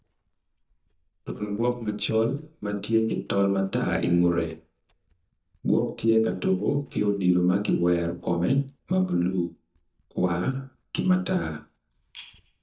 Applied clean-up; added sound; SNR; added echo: neural mask model DeepFilterNet 3.